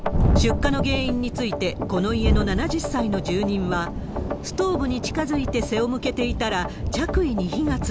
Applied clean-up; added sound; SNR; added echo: none; Thunderstorm; 1 dB; none.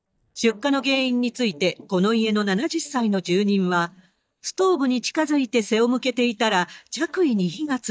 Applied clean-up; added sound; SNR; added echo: neural mask model DeepFilterNet 3.